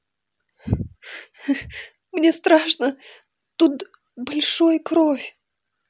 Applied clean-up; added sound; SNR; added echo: none; none; none; none.